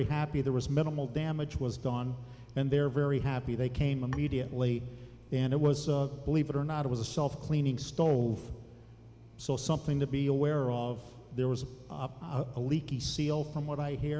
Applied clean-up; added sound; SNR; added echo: none; none; none; none.